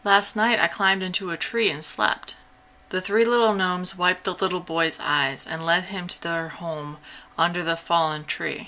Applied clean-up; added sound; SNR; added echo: none; none; none; none.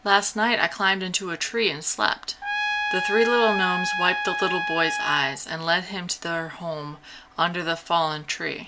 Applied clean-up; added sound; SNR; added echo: none; Trumpet; 2 dB; none.